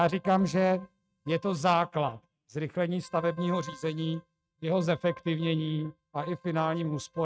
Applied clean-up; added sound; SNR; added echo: neural mask model RNNoise.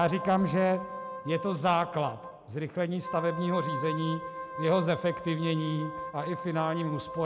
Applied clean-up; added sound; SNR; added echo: none; Wind instrument, woodwind instrument; 9 dB; none.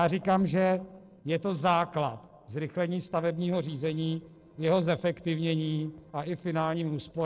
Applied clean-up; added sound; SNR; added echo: neural separator model SepFormer DNS4.